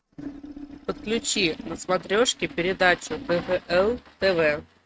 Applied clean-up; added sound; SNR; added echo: neural mask model RNNoise.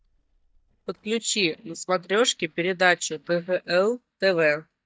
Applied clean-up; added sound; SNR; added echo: neural mask model DeepFilterNet 3.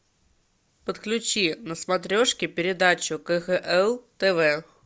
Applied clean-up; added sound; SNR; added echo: none; none; none; none.